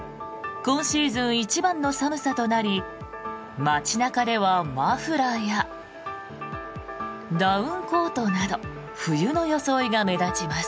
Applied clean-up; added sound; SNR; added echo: none; none; none; none.